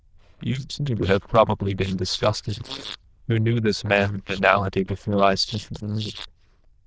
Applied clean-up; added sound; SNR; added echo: neural diffusion model UNIVERSE++.